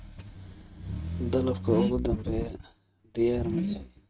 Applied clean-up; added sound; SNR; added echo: neural mask model RNNoise.